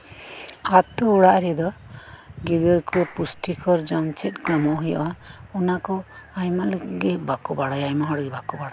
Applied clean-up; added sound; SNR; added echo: none; Clapping; 16 dB; none.